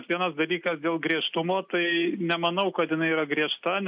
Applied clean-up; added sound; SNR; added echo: none; none; none; none.